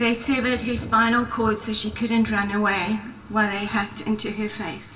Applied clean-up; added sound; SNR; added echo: none; Thunder; 17 dB; reverberation time 0.2 s.